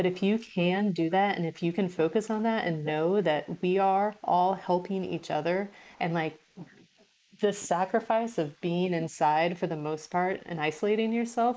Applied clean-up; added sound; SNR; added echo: neural mask model Resemble Enhance denoiser.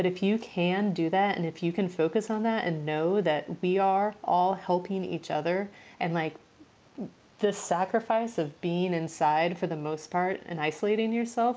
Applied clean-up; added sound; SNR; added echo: none; none; none; none.